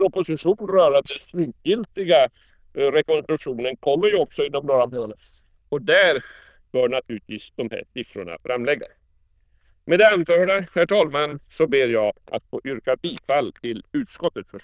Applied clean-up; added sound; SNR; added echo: neural diffusion model UNIVERSE++.